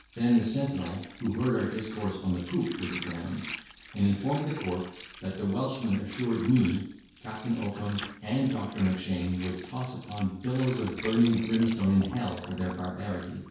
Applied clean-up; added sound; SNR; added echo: none; Water; 16 dB; reverberation time 0.6 s.